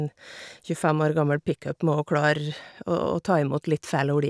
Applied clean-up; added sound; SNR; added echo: none; none; none; none.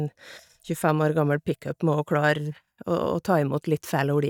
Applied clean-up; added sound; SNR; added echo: neural mask model DeepFilterNet 3.